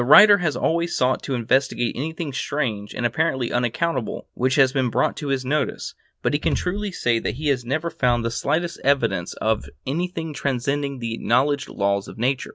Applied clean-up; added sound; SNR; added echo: none; none; none; none.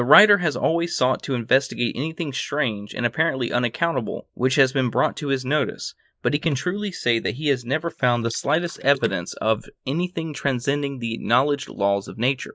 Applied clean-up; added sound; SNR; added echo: neural mask model Resemble Enhance denoiser.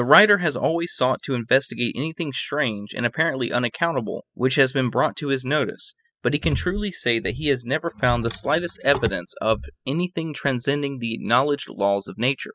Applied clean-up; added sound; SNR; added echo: classical method spectral subtraction.